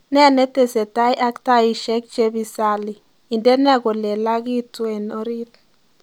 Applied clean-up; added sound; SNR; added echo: none; none; none; none.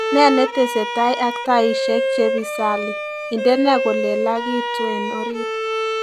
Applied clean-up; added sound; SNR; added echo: none; Bowed string instrument; 2 dB; none.